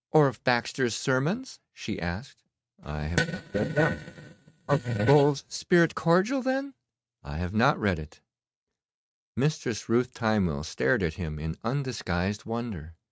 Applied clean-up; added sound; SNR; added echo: neural mask model RNNoise.